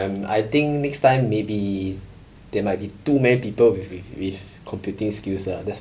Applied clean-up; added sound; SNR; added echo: none; none; none; none.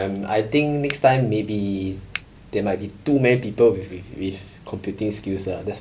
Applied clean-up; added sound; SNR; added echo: none; Finger snapping; 12 dB; none.